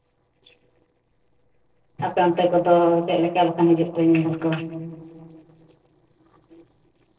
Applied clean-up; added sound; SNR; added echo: neural separator model SepFormer DNS4.